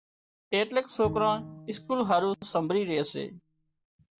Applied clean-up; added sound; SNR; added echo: none; Bowed string instrument; 14 dB; none.